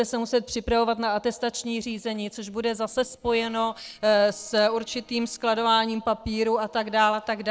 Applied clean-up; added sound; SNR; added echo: neural separator model SepFormer DNS4.